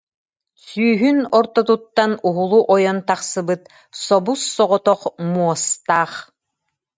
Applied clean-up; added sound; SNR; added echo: none; none; none; none.